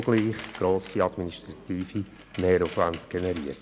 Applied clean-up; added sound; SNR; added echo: none; Tools; 18 dB; none.